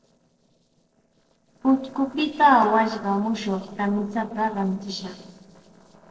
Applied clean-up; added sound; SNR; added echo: neural separator model SepFormer DNS4.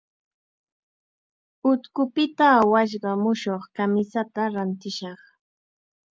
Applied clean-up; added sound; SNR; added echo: none; none; none; none.